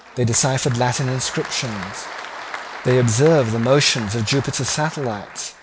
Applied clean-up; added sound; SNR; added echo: none; Applause; 13 dB; none.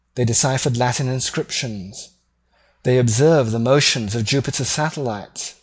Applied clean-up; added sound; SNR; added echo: none; none; none; none.